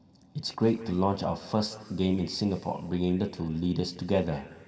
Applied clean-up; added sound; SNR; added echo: none; none; none; reverberation time 2.0 s.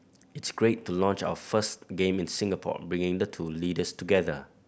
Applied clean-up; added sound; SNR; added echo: none; none; none; none.